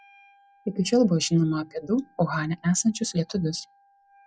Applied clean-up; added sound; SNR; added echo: classical method log-MMSE.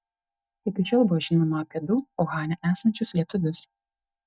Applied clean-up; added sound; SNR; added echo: neural mask model DeepFilterNet 3.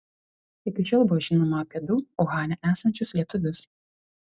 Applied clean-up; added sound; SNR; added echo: none; none; none; none.